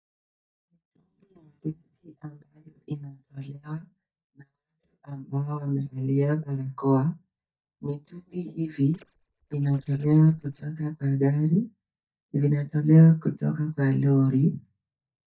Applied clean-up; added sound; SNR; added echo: neural mask model DeepFilterNet 3.